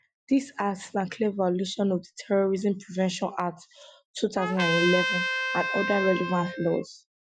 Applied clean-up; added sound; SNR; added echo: classical method Wiener filter.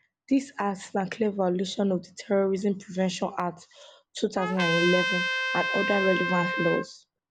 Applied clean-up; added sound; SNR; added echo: none; Trumpet; 1 dB; none.